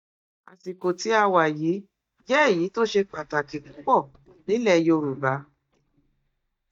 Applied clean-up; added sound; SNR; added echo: neural mask model DeepFilterNet 3.